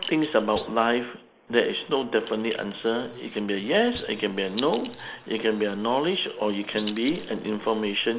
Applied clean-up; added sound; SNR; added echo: neural mask model Resemble Enhance denoiser.